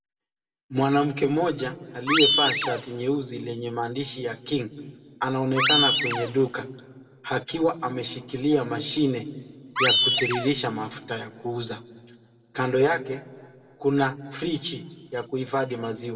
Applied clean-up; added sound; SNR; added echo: none; Animal; -1 dB; reverberation time 1.2 s.